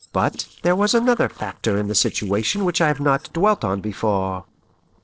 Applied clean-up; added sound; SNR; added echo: neural separator model SepFormer DNS4.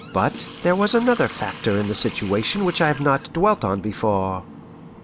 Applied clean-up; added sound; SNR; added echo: none; Water tap, faucet; 15 dB; none.